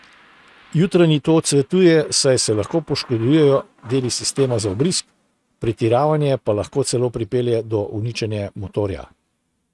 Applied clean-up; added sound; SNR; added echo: neural mask model RNNoise.